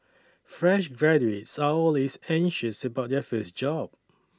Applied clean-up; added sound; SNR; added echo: none; none; none; none.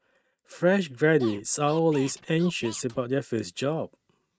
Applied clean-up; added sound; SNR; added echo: neural mask model RNNoise.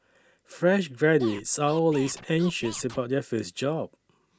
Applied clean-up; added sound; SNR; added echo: none; Scratching (performance technique); 17 dB; none.